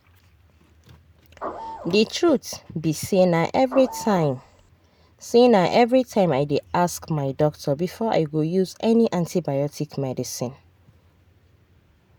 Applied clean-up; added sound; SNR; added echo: none; Printer / Engine; 13 dB; none.